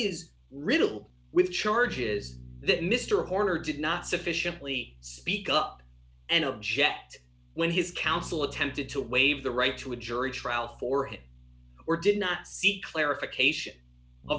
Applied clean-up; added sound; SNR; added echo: none; Bass guitar; 19 dB; none.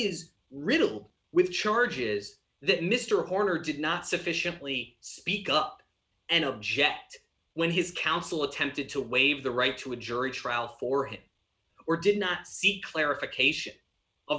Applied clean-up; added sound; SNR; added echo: none; none; none; none.